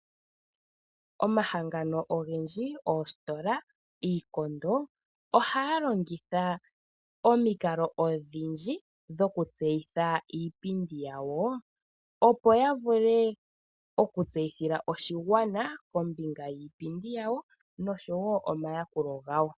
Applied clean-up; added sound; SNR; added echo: none; none; none; none.